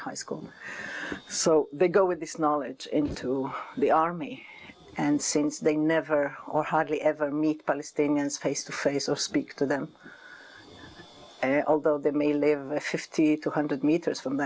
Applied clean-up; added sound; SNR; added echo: none; none; none; none.